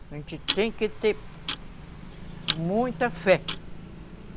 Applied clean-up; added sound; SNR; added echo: none; Tick-tock; 5 dB; none.